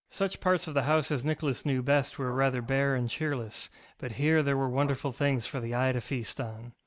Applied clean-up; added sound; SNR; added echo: neural mask model Resemble Enhance denoiser.